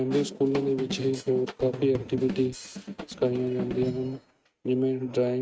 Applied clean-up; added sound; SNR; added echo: neural mask model RNNoise.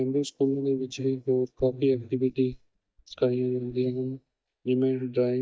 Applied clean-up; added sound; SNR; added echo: neural mask model DeepFilterNet 3.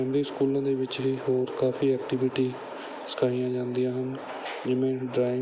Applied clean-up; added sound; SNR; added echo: none; none; none; none.